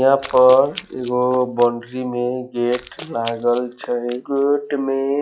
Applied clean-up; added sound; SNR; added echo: classical method log-MMSE.